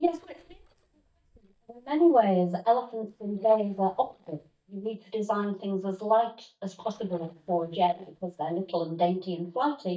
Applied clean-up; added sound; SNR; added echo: neural mask model DeepFilterNet 3.